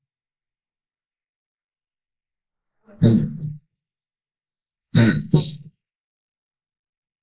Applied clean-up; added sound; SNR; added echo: neural mask model Resemble Enhance denoiser.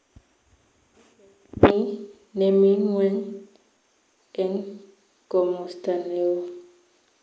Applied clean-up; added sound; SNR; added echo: none; none; none; none.